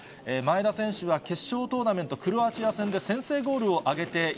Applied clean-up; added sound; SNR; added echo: none; none; none; none.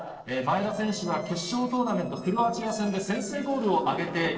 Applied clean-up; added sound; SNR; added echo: neural separator model SepFormer DNS4.